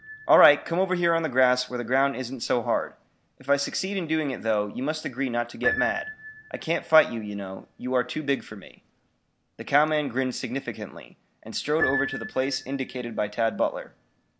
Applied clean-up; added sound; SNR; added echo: none; Piano; 13 dB; none.